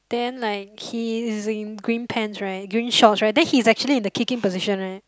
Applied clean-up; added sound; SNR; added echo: none; none; none; none.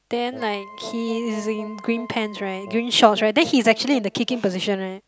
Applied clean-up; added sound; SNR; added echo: none; Brass instrument + Wind instrument, woodwind instrument; 17 dB; none.